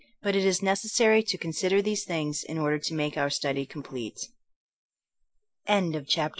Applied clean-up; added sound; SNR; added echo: neural mask model Resemble Enhance denoiser.